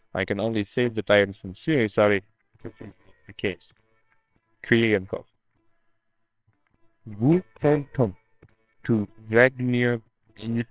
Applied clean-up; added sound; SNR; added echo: neural separator model SepFormer WHAMR!.